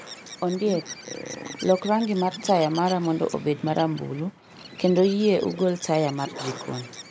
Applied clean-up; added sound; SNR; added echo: none; Bird; 14 dB; none.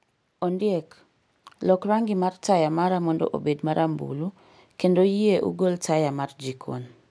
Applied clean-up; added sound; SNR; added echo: none; none; none; none.